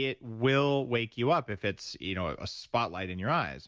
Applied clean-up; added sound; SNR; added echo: none; none; none; none.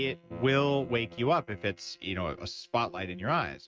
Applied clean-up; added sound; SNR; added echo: neural mask model RNNoise.